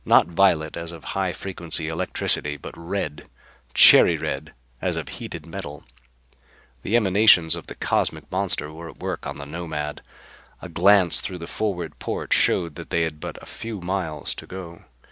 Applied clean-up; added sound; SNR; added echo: none; none; none; none.